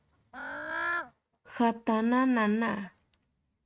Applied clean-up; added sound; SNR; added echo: neural mask model RNNoise.